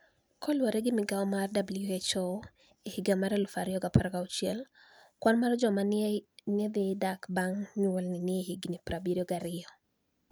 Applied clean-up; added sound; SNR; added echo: none; none; none; none.